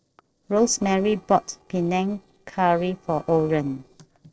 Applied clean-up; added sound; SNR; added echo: neural separator model SepFormer DNS4.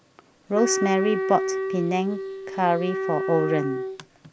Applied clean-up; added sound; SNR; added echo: none; Wind instrument, woodwind instrument; 3 dB; none.